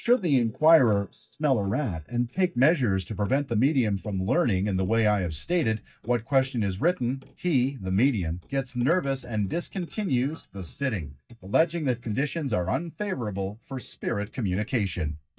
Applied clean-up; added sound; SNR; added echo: neural mask model DeepFilterNet 3.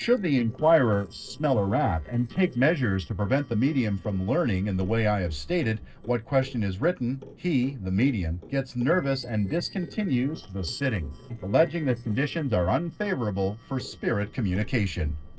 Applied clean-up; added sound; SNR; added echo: neural separator model SepFormer DNS4.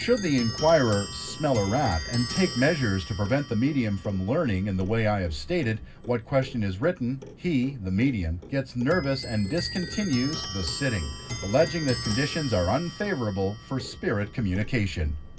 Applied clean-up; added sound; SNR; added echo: none; Clock; 11 dB; reverberation time 0.4 s.